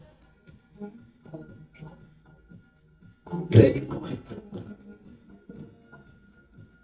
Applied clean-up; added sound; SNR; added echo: neural mask model DeepFilterNet 3.